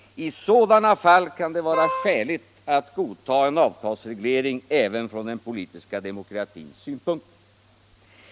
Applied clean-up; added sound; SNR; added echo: none; Wind instrument, woodwind instrument; 5 dB; none.